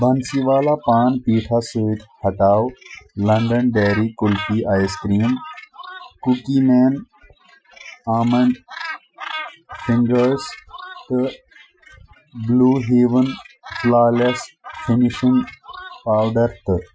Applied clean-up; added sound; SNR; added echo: classical method Wiener filter.